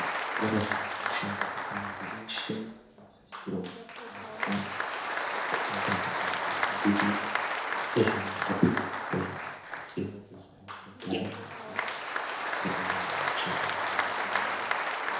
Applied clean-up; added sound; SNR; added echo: none; Applause; -3 dB; reverberation time 0.5 s.